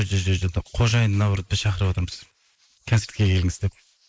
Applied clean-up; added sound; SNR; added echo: neural mask model Resemble Enhance denoiser.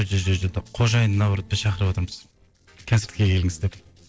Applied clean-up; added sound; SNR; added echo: neural separator model SepFormer DNS4.